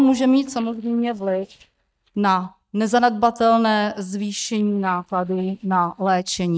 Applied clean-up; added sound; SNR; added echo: neural mask model DeepFilterNet 3.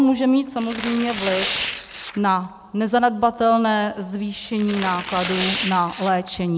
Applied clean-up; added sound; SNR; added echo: none; Tearing; 7 dB; none.